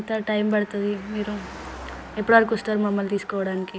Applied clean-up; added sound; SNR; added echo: none; Car passing by + Crowd / Cheering; 16 dB; none.